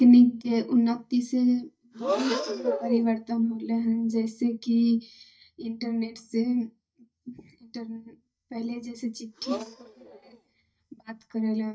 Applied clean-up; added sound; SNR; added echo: neural mask model DeepFilterNet 3.